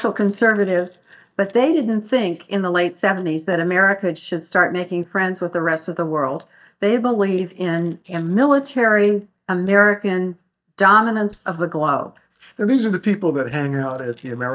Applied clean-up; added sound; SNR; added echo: neural mask model DeepFilterNet 3.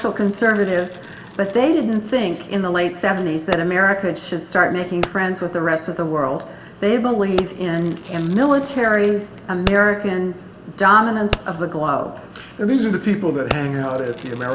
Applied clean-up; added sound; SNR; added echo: none; Fireworks; 15 dB; reverberation time 2.7 s.